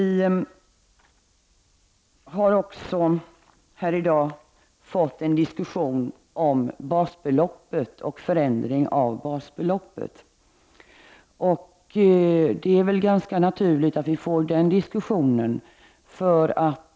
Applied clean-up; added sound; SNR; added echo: none; none; none; none.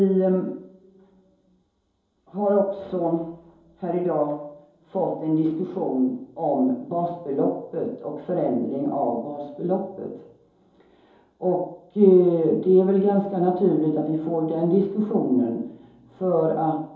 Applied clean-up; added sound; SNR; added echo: none; none; none; reverberation time 2.8 s.